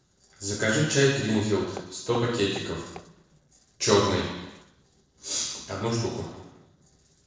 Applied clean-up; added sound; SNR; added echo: neural separator model SepFormer DNS4.